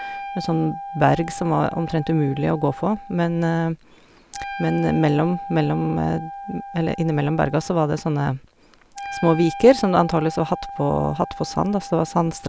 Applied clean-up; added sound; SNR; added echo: none; Wind instrument, woodwind instrument; 13 dB; none.